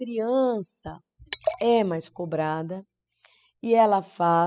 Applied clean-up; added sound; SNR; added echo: classical method spectral subtraction.